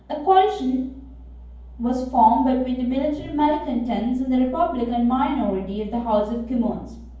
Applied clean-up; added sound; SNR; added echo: none; none; none; reverberation time 0.9 s.